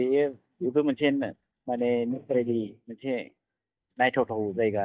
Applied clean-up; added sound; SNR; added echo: neural mask model DeepFilterNet 3.